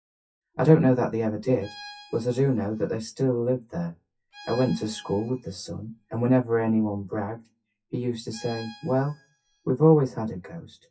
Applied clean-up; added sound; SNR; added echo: classical method WPE with log-MMSE.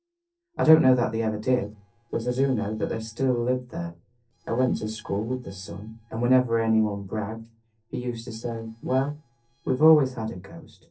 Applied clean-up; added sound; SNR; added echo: neural separator model SepFormer DNS4.